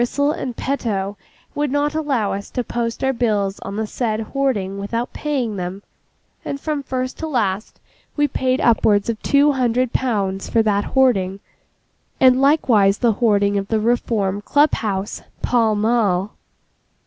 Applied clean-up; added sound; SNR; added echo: none; none; none; none.